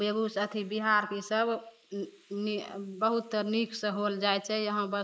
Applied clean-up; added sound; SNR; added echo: neural mask model Resemble Enhance denoiser.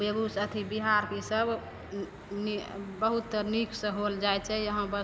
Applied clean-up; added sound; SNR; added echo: none; Church bell / Traffic noise, roadway noise; 14 dB; none.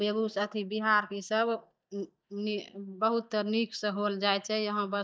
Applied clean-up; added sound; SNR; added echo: neural mask model DeepFilterNet 3.